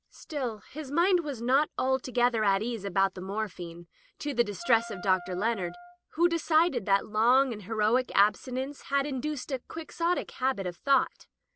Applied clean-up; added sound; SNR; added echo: none; Wind instrument, woodwind instrument; 15 dB; none.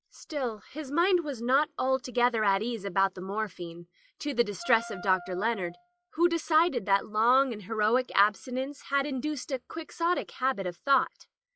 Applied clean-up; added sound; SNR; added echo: classical method log-MMSE.